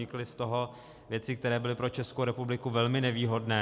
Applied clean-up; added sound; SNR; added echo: none; none; none; none.